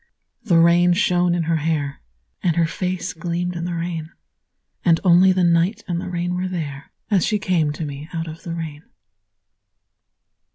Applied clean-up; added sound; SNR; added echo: none; none; none; none.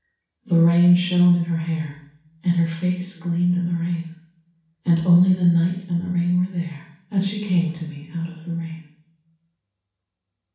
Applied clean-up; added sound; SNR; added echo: none; none; none; reverberation time 0.7 s.